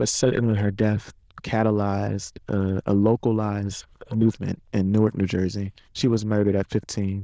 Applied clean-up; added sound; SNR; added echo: neural diffusion model UNIVERSE++.